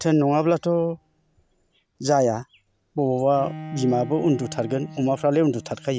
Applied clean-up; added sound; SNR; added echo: none; Bowed string instrument; 17 dB; none.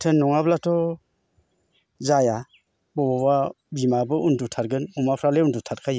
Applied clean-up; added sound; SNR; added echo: none; none; none; none.